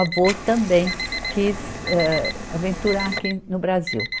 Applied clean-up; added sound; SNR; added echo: none; Alarm + Liquid; 7 dB; none.